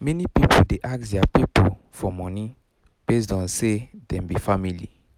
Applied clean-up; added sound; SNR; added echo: none; none; none; none.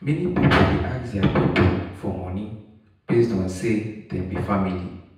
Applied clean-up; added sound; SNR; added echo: none; none; none; reverberation time 0.9 s.